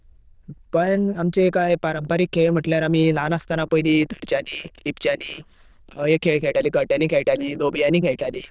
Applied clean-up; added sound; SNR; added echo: neural diffusion model UNIVERSE++.